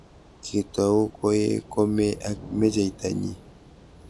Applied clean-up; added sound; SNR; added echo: none; Thunder / Rain; 19 dB; none.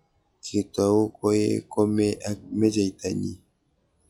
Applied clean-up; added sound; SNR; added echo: classical method log-MMSE.